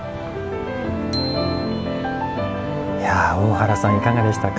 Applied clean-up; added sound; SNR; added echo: none; Bicycle bell; 16 dB; none.